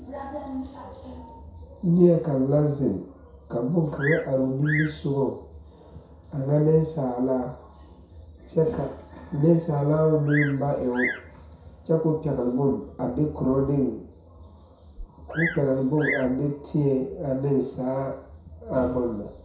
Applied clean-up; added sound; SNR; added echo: none; Bird vocalization, bird call, bird song; 14 dB; reverberation time 0.6 s.